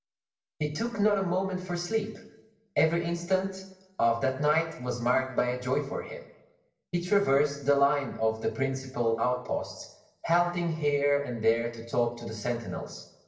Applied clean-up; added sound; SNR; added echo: none; none; none; reverberation time 0.7 s.